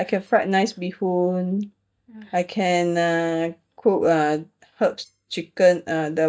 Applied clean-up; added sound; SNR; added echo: neural mask model DeepFilterNet 3.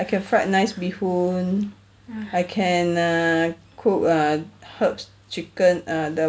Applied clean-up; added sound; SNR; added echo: none; none; none; none.